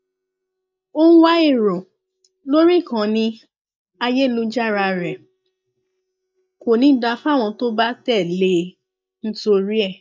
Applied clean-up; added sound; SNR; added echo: neural mask model DeepFilterNet 3.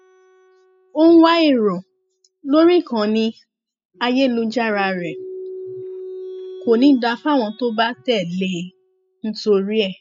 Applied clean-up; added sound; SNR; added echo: classical method spectral subtraction.